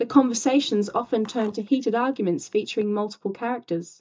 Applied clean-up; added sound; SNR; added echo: neural mask model DeepFilterNet 3.